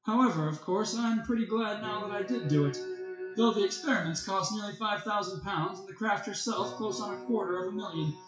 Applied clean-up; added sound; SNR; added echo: classical method WPE with log-MMSE.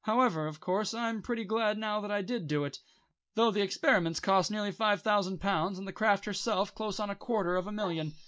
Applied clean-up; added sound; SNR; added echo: none; none; none; none.